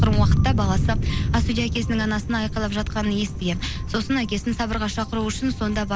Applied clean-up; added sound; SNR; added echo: none; Thunder; 0 dB; none.